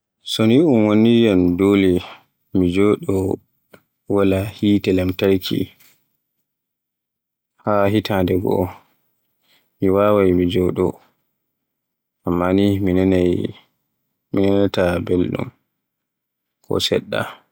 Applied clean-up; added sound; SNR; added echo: none; none; none; none.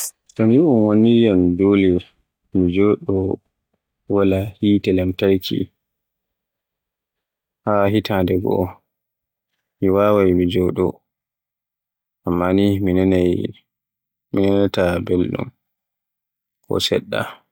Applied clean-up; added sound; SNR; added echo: neural mask model DeepFilterNet 3.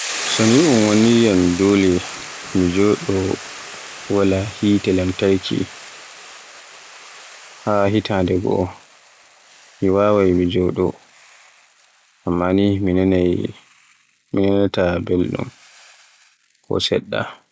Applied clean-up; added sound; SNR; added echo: none; Boiling / Hiss; 13 dB; none.